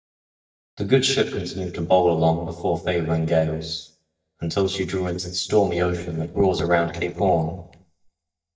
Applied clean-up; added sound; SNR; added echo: neural mask model DeepFilterNet 3.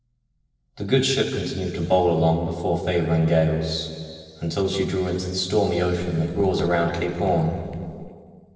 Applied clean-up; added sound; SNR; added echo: neural separator model SepFormer DNS4.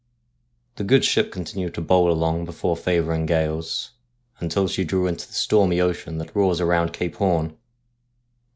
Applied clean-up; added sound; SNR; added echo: none; none; none; none.